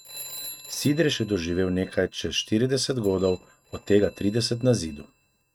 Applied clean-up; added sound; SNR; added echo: neural mask model RNNoise.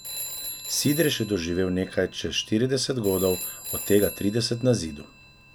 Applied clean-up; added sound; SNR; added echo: none; Telephone; 11 dB; none.